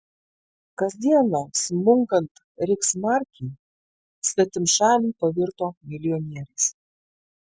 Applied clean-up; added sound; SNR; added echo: none; none; none; none.